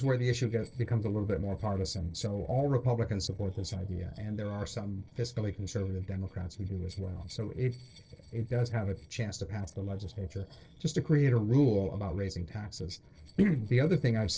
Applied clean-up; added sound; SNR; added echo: neural separator model SepFormer DNS4.